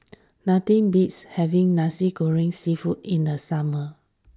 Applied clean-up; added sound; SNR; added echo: none; none; none; none.